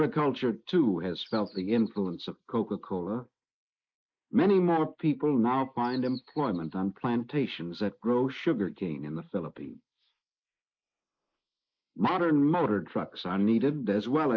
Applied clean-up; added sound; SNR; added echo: neural mask model Resemble Enhance denoiser.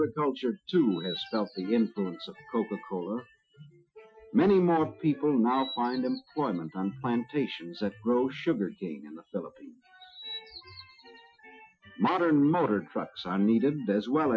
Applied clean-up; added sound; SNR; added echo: classical method Wiener filter.